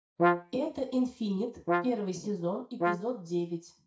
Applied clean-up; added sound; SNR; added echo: neural mask model DeepFilterNet 3.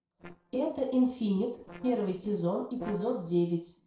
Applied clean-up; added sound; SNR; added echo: neural separator model SepFormer DNS4.